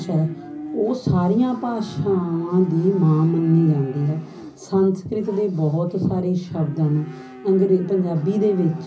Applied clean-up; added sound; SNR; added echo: none; Livestock, farm animals, working animals; 18 dB; reverberation time 0.5 s.